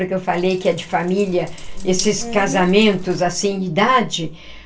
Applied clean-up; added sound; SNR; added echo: none; Bathtub (filling or washing); 19 dB; reverberation time 0.2 s.